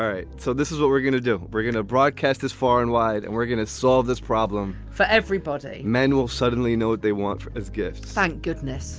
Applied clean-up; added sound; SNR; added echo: none; none; none; none.